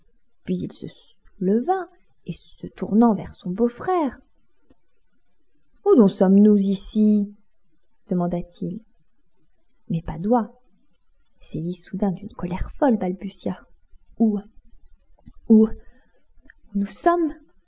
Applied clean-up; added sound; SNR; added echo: none; none; none; none.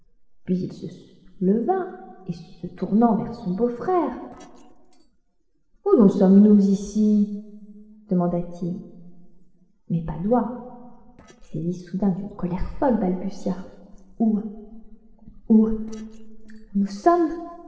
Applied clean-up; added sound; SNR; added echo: neural separator model SepFormer DNS4.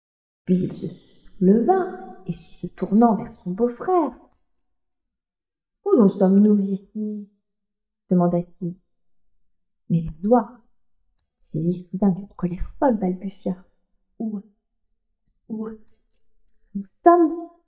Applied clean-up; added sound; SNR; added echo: neural mask model DeepFilterNet 3.